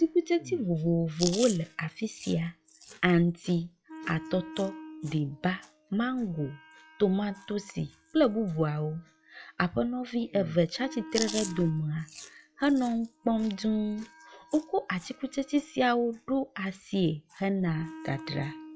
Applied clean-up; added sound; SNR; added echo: classical method log-MMSE.